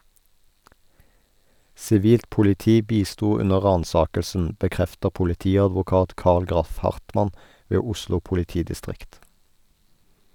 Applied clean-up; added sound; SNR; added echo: none; none; none; none.